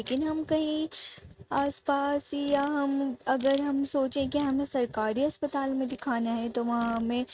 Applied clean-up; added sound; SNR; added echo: neural mask model RNNoise.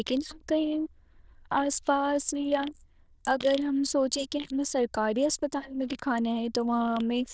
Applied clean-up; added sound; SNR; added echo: neural diffusion model UNIVERSE++.